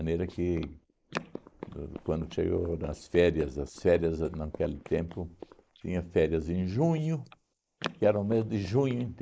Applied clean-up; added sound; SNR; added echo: neural mask model Resemble Enhance denoiser.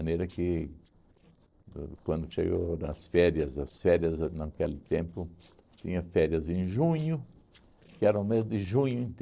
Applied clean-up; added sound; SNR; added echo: neural separator model SepFormer DNS4.